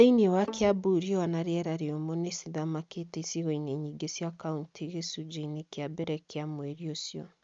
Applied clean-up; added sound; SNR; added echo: neural mask model RNNoise.